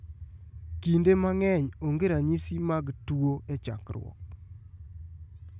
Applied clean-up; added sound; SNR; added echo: none; none; none; none.